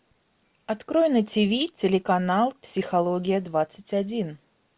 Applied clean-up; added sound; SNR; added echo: none; none; none; none.